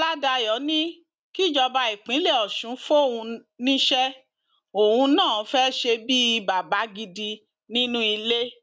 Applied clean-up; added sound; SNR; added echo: none; none; none; none.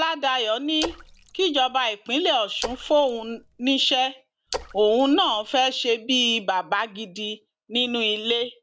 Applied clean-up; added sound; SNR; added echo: none; Splash, splatter; 14 dB; none.